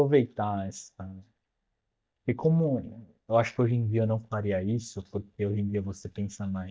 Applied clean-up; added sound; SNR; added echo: neural mask model DeepFilterNet 3.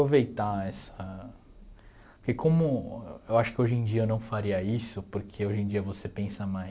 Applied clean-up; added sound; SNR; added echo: none; none; none; none.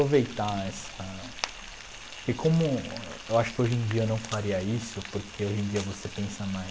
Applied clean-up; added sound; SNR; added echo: none; Frying (food); 12 dB; none.